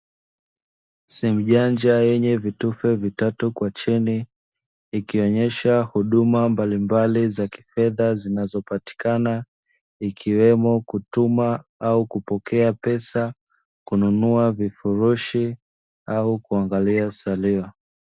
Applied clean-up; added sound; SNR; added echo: none; none; none; none.